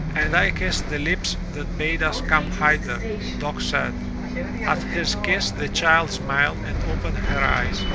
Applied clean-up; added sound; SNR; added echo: none; Bus; 2 dB; none.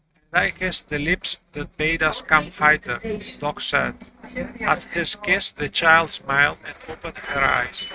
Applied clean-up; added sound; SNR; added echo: neural mask model RNNoise.